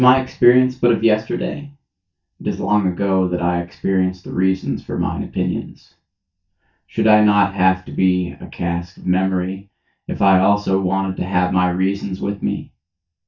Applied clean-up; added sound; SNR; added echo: neural mask model DeepFilterNet 3.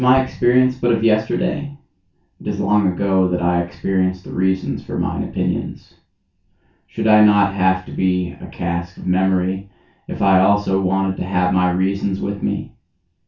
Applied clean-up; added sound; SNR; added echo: none; Explosion; 17 dB; reverberation time 0.2 s.